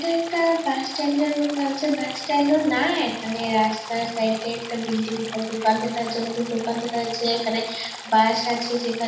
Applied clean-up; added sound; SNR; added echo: none; Stream; 14 dB; reverberation time 0.8 s.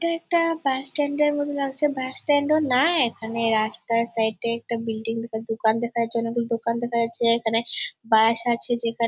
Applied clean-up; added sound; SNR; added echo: none; none; none; none.